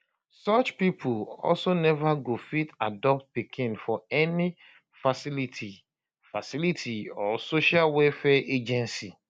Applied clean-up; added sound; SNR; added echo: none; none; none; none.